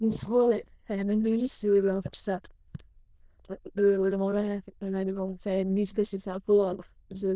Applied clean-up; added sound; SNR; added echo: neural diffusion model UNIVERSE++.